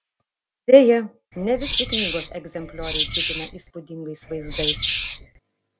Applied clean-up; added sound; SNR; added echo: none; Wild animals; -4 dB; none.